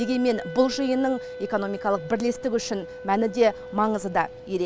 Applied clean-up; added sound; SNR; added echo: none; Wind instrument, woodwind instrument; 13 dB; none.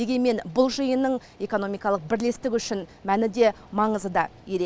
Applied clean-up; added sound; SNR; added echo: none; none; none; none.